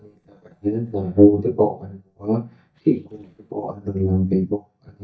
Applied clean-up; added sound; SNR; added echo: neural mask model DeepFilterNet 3.